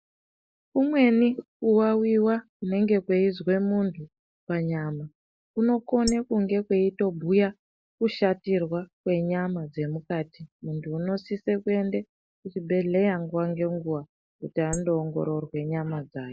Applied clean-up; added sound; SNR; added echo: neural mask model Resemble Enhance denoiser.